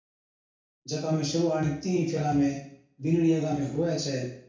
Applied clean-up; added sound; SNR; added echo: none; none; none; reverberation time 0.6 s.